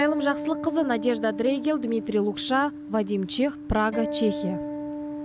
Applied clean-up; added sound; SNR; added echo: none; Acoustic guitar; 7 dB; none.